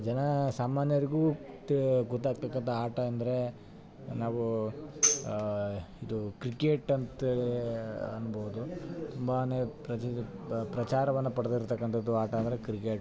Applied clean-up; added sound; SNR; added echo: none; Tambourine; 2 dB; none.